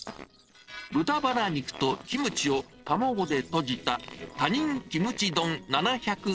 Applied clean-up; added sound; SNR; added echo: neural separator model SepFormer DNS4.